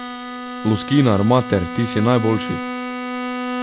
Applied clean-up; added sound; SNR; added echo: none; Bowed string instrument; 7 dB; none.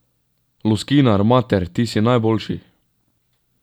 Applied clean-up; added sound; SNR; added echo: none; none; none; none.